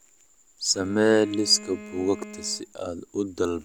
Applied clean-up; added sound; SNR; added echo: none; Bowed string instrument; 17 dB; none.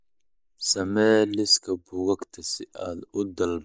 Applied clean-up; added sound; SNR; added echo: neural mask model Resemble Enhance denoiser.